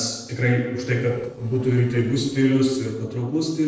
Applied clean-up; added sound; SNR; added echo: neural separator model SepFormer DNS4.